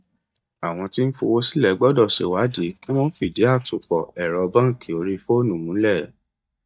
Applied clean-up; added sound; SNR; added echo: neural mask model DeepFilterNet 3.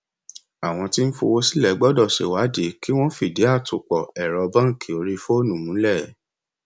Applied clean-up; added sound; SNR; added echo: none; none; none; none.